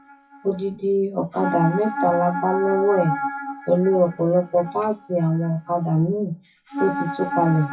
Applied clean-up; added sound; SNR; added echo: classical method WPE with log-MMSE.